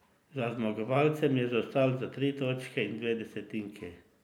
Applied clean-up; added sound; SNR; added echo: none; none; none; none.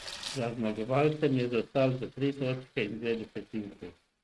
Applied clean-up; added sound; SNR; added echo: neural mask model RNNoise.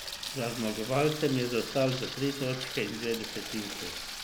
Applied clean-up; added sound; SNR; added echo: none; Sink (filling or washing) / Water tap, faucet; 7 dB; none.